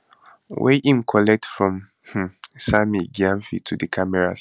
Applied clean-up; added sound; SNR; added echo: none; none; none; none.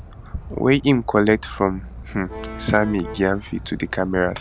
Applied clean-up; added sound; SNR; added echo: none; Accordion + Fireworks; 13 dB; none.